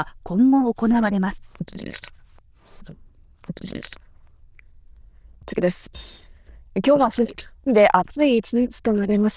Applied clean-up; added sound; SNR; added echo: neural diffusion model UNIVERSE++.